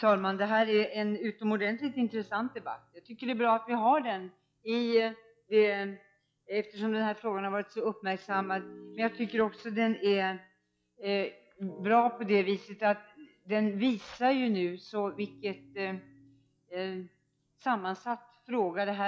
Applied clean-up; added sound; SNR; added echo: classical method log-MMSE.